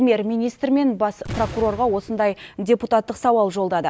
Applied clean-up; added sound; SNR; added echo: none; Boom; 14 dB; none.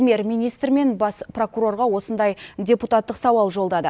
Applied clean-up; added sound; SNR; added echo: none; none; none; none.